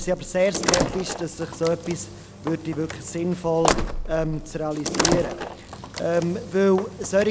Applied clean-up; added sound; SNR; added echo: none; Slam; 4 dB; none.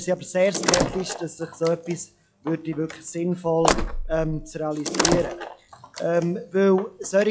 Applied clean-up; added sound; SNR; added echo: classical method log-MMSE.